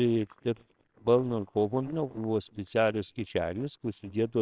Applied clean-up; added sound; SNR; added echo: neural separator model SepFormer WHAMR!.